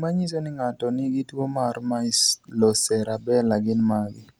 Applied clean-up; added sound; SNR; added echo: none; none; none; none.